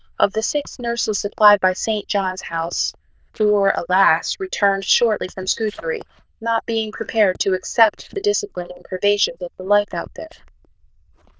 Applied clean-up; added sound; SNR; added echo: neural diffusion model UNIVERSE++.